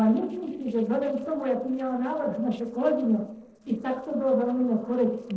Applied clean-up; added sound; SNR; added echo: neural separator model SepFormer DNS4.